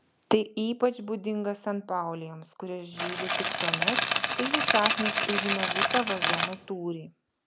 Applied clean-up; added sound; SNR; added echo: none; Rattle; -3 dB; none.